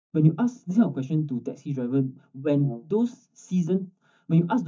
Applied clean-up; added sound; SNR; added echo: neural mask model DeepFilterNet 3.